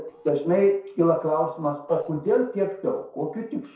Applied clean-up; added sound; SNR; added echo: neural separator model SepFormer DNS4.